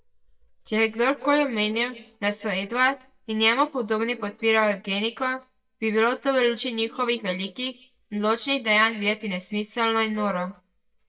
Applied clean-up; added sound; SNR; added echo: neural mask model DeepFilterNet 3.